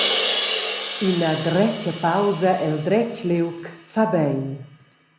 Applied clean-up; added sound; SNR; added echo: none; Crash cymbal; 7 dB; none.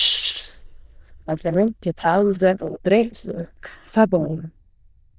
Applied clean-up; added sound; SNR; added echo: neural diffusion model UNIVERSE++.